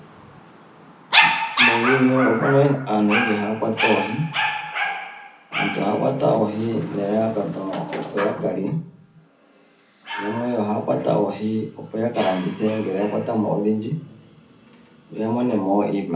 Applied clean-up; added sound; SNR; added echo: none; Dog; 4 dB; reverberation time 0.4 s.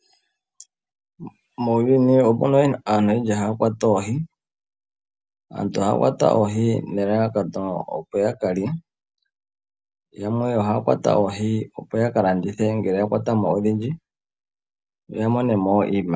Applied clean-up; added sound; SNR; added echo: none; none; none; none.